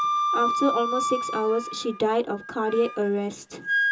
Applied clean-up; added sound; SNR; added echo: none; Wind instrument, woodwind instrument; 1 dB; reverberation time 0.2 s.